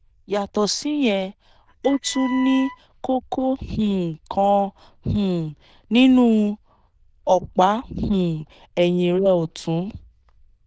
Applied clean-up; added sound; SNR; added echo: neural diffusion model UNIVERSE++.